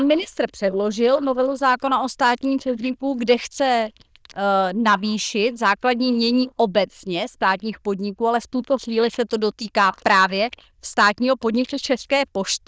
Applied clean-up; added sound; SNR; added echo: neural diffusion model UNIVERSE++.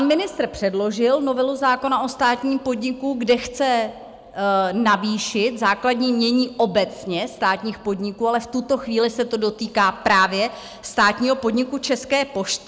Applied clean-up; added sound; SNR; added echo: none; none; none; none.